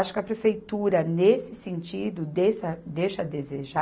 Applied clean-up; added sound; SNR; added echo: none; none; none; none.